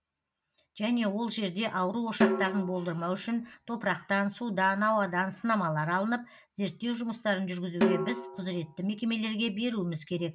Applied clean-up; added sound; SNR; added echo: none; Snare drum; 4 dB; none.